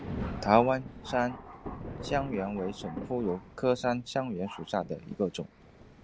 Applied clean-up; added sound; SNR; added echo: none; Thunder; 11 dB; none.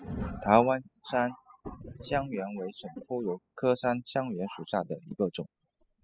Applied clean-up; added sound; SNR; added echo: classical method spectral subtraction.